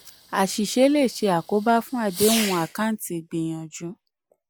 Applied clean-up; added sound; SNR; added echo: none; Fireworks; 12 dB; none.